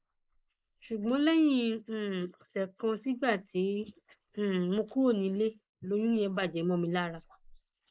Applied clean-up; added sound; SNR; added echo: neural mask model Resemble Enhance denoiser.